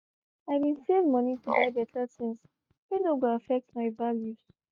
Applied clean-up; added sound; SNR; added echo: neural mask model RNNoise.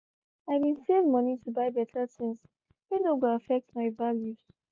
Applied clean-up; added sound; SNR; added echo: none; none; none; none.